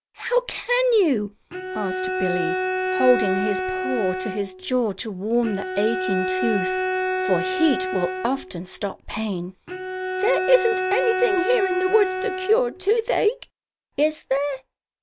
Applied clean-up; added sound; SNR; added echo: none; Bowed string instrument; 2 dB; none.